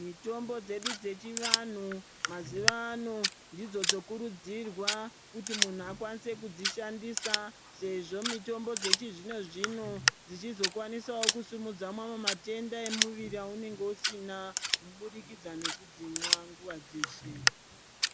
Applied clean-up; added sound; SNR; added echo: none; Scissors; -3 dB; none.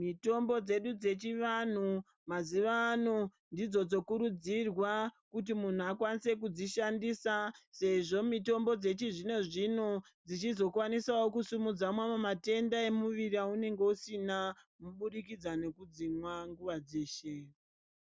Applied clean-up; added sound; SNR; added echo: none; none; none; none.